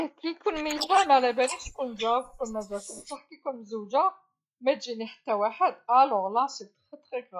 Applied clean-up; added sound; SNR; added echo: neural mask model Resemble Enhance denoiser.